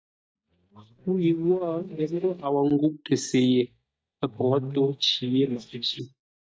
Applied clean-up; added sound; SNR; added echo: neural mask model DeepFilterNet 3.